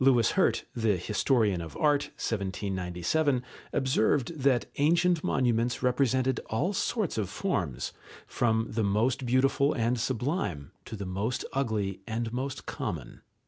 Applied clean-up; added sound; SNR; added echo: none; none; none; none.